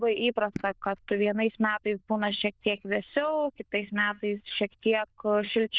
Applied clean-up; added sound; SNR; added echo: neural diffusion model UNIVERSE++.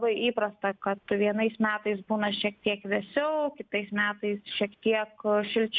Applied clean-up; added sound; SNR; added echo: none; none; none; none.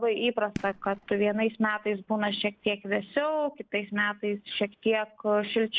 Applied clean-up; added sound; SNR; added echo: neural separator model SepFormer DNS4.